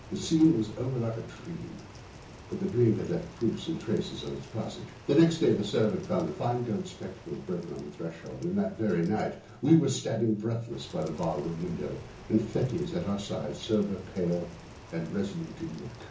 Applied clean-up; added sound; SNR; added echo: none; Rain; 18 dB; reverberation time 0.6 s.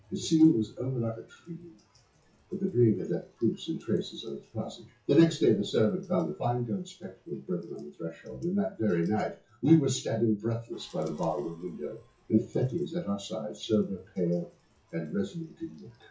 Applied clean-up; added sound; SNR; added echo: classical method WPE with log-MMSE.